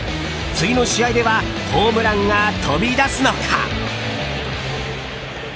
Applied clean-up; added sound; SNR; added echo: none; none; none; none.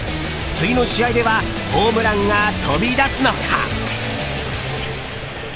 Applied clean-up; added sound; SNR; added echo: none; Cat; 15 dB; none.